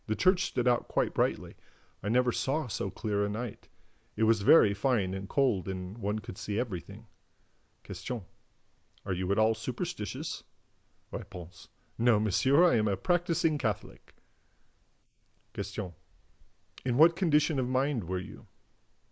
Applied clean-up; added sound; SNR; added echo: neural mask model Resemble Enhance denoiser.